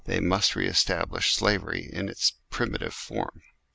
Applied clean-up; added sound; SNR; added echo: none; none; none; none.